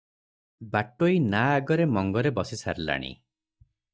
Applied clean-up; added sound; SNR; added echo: neural mask model DeepFilterNet 3.